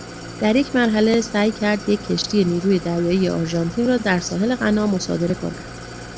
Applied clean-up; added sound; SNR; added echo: none; Idling; 14 dB; none.